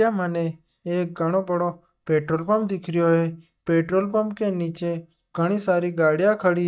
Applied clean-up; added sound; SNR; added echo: neural mask model DeepFilterNet 3.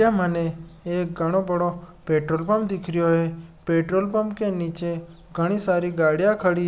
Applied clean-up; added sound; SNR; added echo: none; none; none; none.